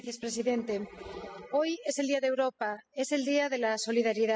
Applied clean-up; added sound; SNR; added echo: classical method spectral subtraction.